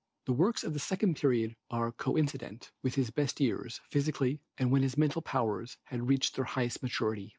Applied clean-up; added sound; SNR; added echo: none; none; none; none.